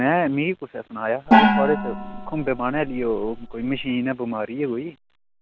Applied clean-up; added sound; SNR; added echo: none; Gong; -3 dB; none.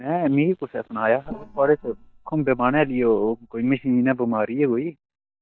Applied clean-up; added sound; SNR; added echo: neural mask model DeepFilterNet 3.